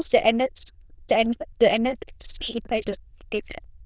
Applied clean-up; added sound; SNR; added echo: neural diffusion model UNIVERSE++.